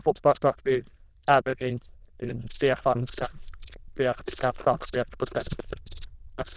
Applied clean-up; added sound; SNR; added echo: neural diffusion model UNIVERSE++.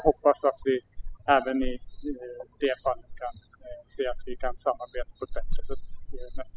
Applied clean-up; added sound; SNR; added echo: classical method spectral subtraction.